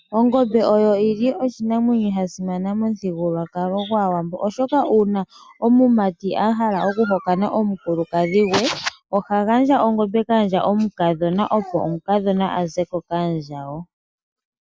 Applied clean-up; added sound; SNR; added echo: none; none; none; none.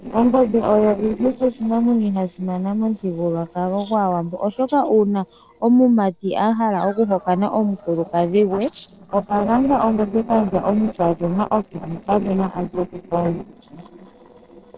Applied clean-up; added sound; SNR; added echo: neural separator model SepFormer DNS4.